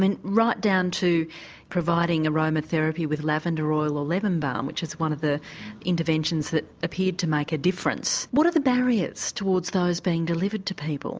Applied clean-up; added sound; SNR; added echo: none; none; none; none.